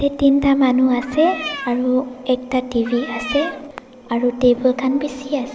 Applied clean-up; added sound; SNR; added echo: none; Cat; 12 dB; none.